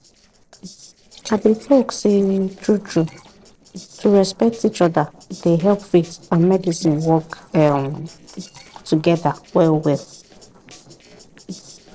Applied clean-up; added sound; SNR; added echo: neural separator model SepFormer DNS4.